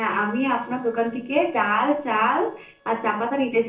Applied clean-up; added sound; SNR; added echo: neural separator model SepFormer DNS4.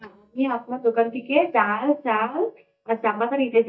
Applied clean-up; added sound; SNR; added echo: neural mask model DeepFilterNet 3.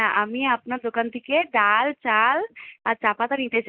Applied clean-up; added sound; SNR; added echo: none; none; none; none.